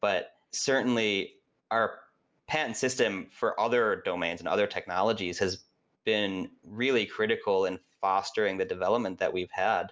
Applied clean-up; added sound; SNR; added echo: none; none; none; none.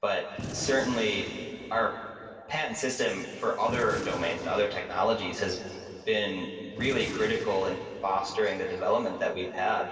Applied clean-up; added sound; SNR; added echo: none; Gunshot, gunfire; 13 dB; reverberation time 2.6 s.